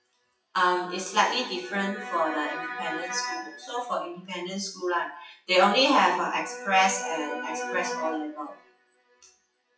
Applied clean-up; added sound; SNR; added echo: classical method WPE with log-MMSE.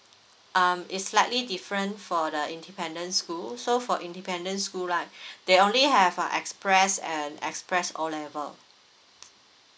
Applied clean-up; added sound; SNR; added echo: none; none; none; none.